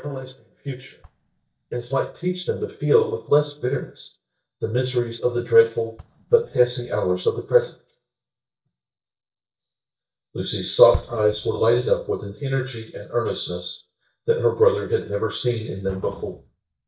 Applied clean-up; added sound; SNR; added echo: neural mask model DeepFilterNet 3.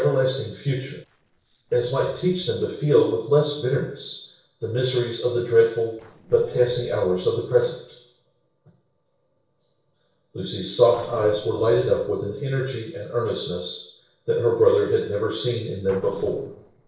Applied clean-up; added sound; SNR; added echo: neural separator model SepFormer DNS4.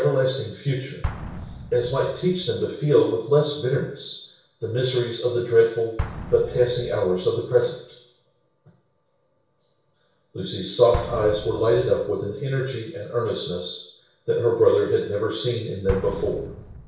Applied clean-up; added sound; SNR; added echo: none; Explosion; 14 dB; reverberation time 0.6 s.